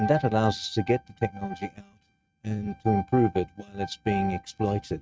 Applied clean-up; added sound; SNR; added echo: neural mask model RNNoise.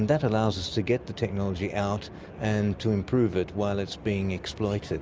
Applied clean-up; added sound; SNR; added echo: none; none; none; none.